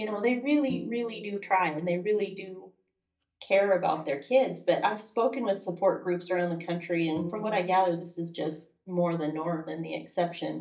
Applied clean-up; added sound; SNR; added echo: neural mask model DeepFilterNet 3.